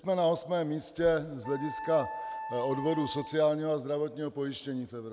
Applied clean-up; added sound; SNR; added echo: none; Wind instrument, woodwind instrument; 11 dB; none.